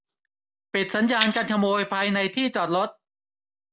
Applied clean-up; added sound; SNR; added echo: none; Shatter; 6 dB; none.